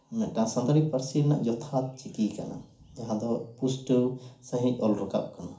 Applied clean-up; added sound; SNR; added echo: none; none; none; reverberation time 0.4 s.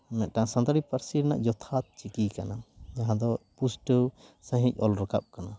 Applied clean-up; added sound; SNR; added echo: none; none; none; none.